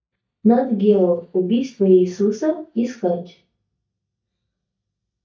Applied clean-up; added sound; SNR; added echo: neural mask model DeepFilterNet 3.